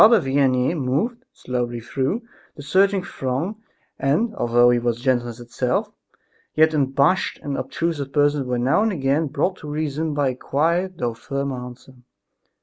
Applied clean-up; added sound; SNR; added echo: none; none; none; none.